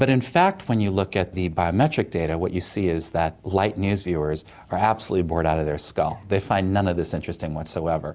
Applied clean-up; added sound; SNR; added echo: none; none; none; none.